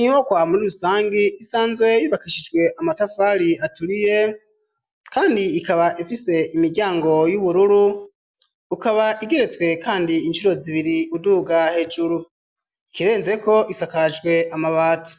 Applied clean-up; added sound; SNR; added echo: none; none; none; none.